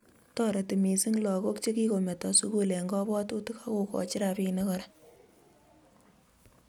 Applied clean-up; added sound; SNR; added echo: none; none; none; none.